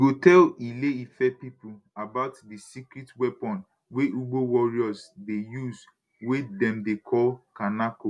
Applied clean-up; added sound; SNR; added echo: none; none; none; none.